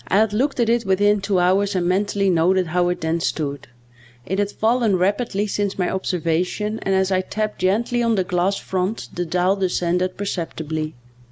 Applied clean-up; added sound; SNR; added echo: none; none; none; none.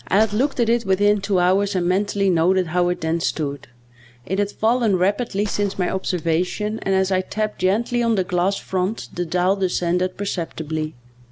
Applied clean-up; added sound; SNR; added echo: none; Gunshot, gunfire; 11 dB; none.